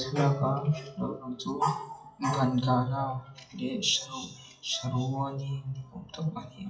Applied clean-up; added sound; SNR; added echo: classical method WPE with log-MMSE.